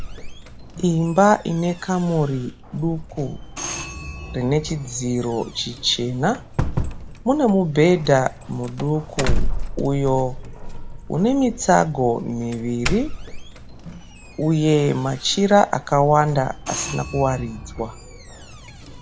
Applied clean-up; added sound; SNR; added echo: none; Doorbell; 7 dB; none.